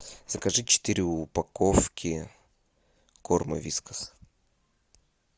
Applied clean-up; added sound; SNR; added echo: none; none; none; none.